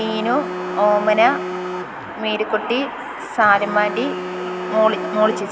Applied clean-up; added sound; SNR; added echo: none; Telephone; 9 dB; none.